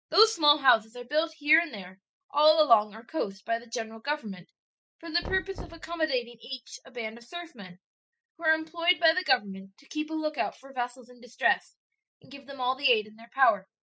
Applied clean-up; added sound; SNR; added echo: classical method spectral subtraction.